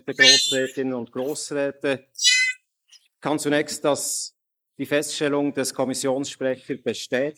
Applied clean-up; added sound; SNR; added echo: neural mask model Resemble Enhance denoiser.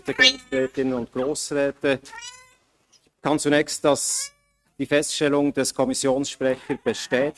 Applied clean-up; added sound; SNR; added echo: neural mask model RNNoise.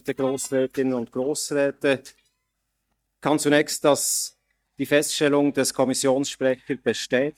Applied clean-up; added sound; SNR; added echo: neural mask model DeepFilterNet 3.